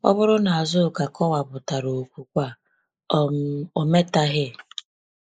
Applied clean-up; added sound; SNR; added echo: neural mask model Resemble Enhance denoiser.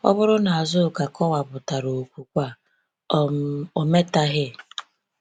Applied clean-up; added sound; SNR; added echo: none; none; none; none.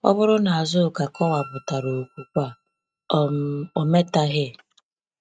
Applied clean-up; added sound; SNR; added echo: neural mask model RNNoise.